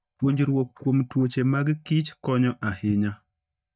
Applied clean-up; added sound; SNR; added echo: neural mask model DeepFilterNet 3.